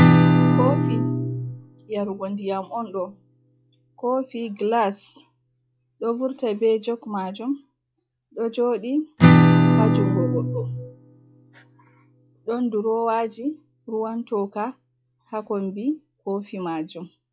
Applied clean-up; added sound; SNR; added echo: classical method log-MMSE.